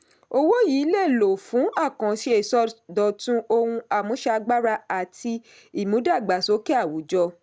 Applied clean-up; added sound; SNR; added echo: none; none; none; none.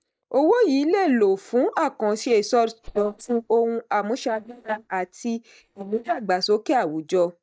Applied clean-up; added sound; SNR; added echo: neural mask model DeepFilterNet 3.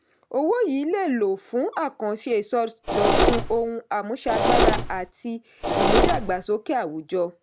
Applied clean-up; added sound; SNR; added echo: none; Mechanisms; -4 dB; none.